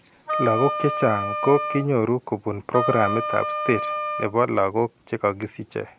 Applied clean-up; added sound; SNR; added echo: none; Wind instrument, woodwind instrument; 3 dB; none.